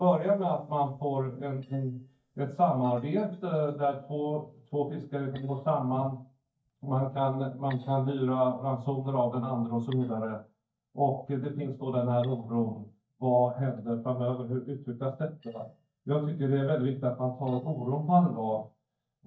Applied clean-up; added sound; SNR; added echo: neural mask model DeepFilterNet 3.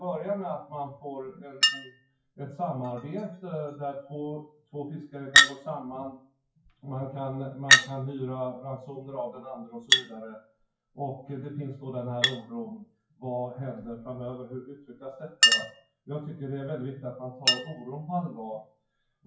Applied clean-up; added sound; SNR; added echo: classical method WPE with log-MMSE.